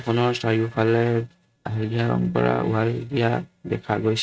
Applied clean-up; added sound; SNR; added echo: neural mask model RNNoise.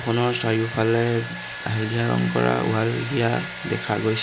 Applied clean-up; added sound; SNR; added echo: none; Domestic sounds, home sounds; 11 dB; none.